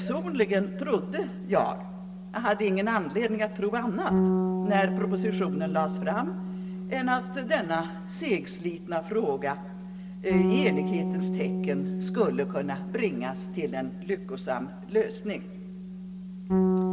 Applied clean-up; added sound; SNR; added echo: none; Bass guitar; 1 dB; reverberation time 1.2 s.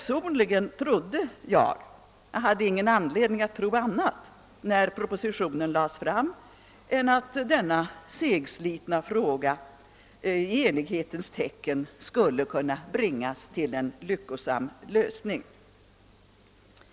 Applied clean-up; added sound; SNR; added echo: none; none; none; none.